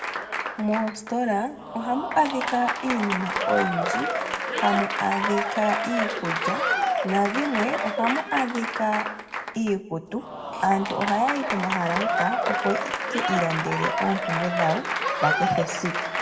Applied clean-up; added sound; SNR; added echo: none; Applause / Crowd; 1 dB; reverberation time 1.3 s.